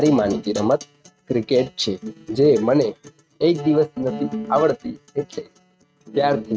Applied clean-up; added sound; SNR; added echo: neural mask model RNNoise.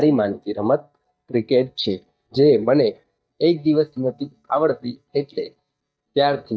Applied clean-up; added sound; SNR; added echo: neural mask model DeepFilterNet 3.